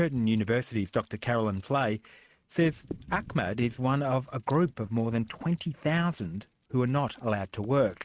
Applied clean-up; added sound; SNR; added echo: neural mask model RNNoise.